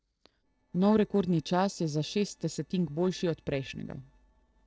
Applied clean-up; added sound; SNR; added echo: neural separator model SepFormer DNS4.